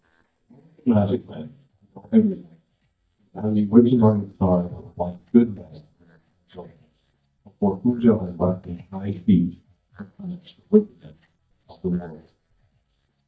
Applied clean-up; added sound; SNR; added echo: neural mask model DeepFilterNet 3.